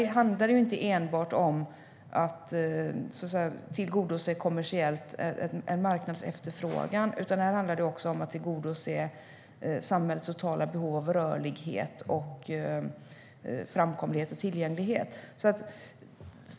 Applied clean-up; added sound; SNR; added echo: none; none; none; none.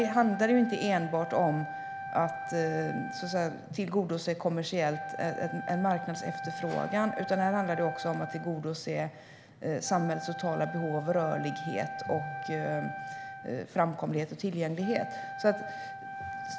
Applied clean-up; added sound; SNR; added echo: none; Wind instrument, woodwind instrument; 9 dB; none.